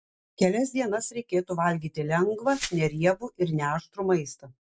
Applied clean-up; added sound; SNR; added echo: none; Glass; 14 dB; none.